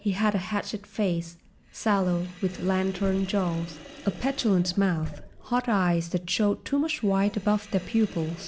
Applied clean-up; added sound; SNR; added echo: none; Slam + Sink (filling or washing); 18 dB; none.